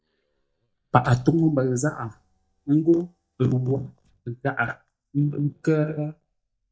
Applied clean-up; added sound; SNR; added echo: neural mask model DeepFilterNet 3.